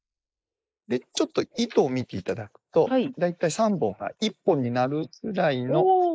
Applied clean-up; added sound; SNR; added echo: neural mask model Resemble Enhance denoiser.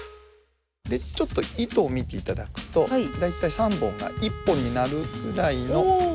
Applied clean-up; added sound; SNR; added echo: none; Wind instrument, woodwind instrument; 18 dB; none.